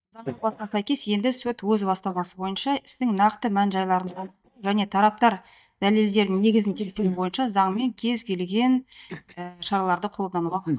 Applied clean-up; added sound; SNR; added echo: neural mask model DeepFilterNet 3.